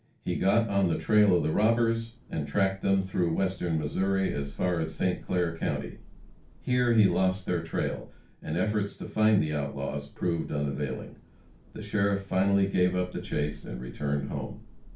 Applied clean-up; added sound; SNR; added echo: none; Thunder / Rain; 19 dB; reverberation time 0.3 s.